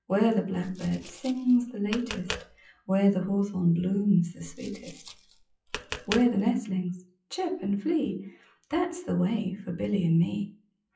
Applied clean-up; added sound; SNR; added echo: classical method WPE with log-MMSE.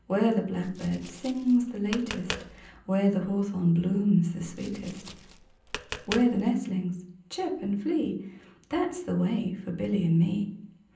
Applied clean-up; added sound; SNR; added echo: none; Tap; 13 dB; reverberation time 0.6 s.